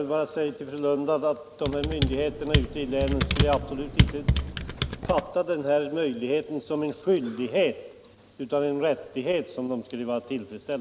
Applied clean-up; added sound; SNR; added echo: none; Computer keyboard; -1 dB; none.